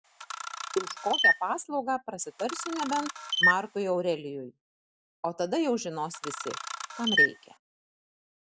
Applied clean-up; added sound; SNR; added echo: none; Camera; -3 dB; none.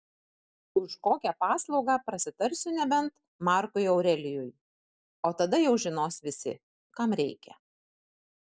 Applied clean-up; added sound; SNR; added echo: none; none; none; none.